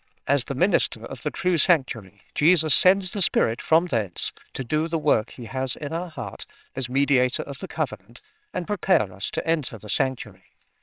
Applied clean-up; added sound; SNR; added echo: neural separator model SepFormer WHAMR!.